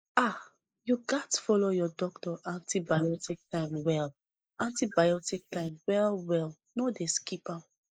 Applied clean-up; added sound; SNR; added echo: neural mask model Resemble Enhance denoiser.